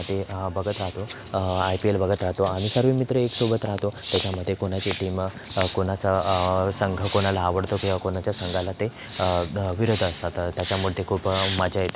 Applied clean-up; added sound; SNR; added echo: none; none; none; none.